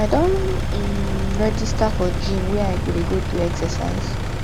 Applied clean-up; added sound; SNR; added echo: none; Engine; -2 dB; none.